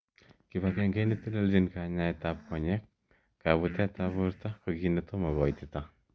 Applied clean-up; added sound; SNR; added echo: none; Breathing; 18 dB; none.